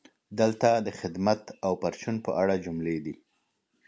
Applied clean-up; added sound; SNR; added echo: none; none; none; none.